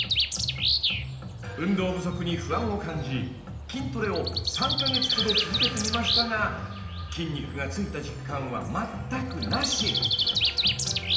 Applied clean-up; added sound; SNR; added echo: none; Bird; 0 dB; reverberation time 0.8 s.